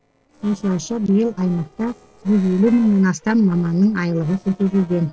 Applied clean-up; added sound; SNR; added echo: neural separator model SepFormer DNS4.